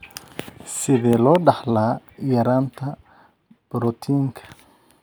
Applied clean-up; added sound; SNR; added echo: none; none; none; none.